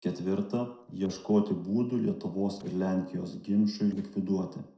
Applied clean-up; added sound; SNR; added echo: neural separator model SepFormer DNS4.